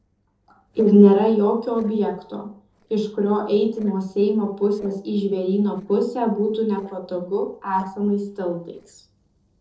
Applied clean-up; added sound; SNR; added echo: neural separator model SepFormer DNS4.